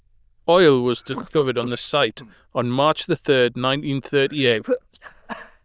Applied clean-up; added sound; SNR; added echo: neural diffusion model UNIVERSE++.